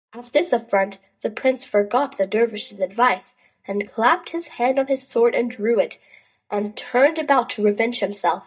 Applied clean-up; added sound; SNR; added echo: neural mask model DeepFilterNet 3.